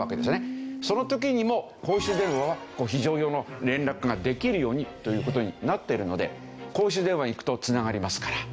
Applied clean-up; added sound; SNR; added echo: none; none; none; none.